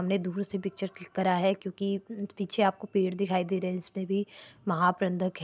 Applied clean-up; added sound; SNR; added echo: none; none; none; none.